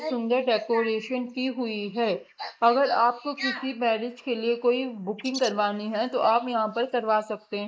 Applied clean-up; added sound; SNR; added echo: neural mask model Resemble Enhance denoiser.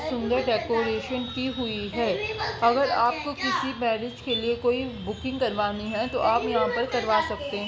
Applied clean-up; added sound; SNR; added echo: none; none; none; none.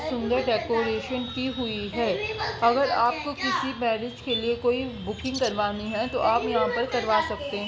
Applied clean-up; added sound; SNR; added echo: none; Bird; 12 dB; none.